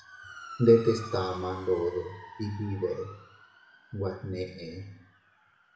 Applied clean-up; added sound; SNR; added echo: none; Motor vehicle (road) / Siren; 17 dB; reverberation time 0.7 s.